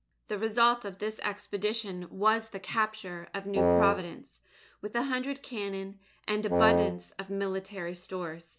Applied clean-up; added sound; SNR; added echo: none; Wind instrument, woodwind instrument; -5 dB; none.